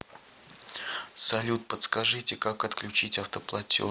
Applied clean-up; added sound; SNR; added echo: none; none; none; none.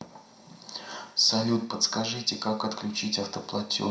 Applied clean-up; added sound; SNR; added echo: none; none; none; reverberation time 0.5 s.